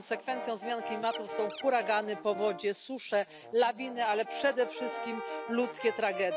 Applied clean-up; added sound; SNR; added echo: none; Scratching (performance technique) + Brass instrument; 8 dB; none.